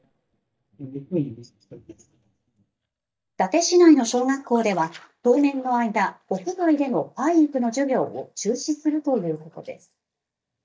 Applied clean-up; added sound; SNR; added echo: neural mask model DeepFilterNet 3.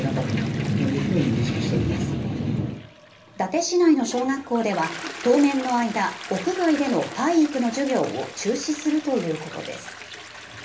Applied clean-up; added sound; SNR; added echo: none; Toilet flush; 15 dB; reverberation time 0.3 s.